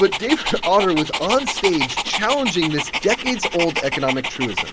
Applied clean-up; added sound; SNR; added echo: none; Dog; 4 dB; none.